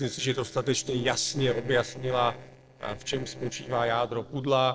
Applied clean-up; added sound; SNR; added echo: neural separator model SepFormer DNS4.